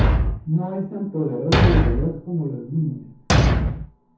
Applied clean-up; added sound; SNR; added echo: none; Thump, thud; -5 dB; reverberation time 0.6 s.